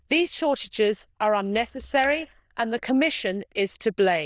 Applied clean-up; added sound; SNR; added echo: neural diffusion model UNIVERSE++.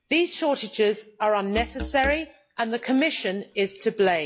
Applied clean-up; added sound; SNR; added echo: classical method log-MMSE.